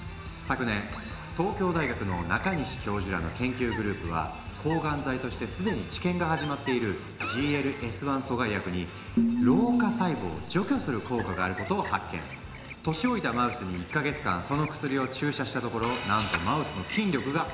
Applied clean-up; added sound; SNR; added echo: none; Chirp, tweet; 17 dB; reverberation time 3.0 s.